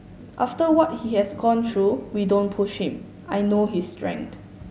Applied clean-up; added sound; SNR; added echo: none; none; none; none.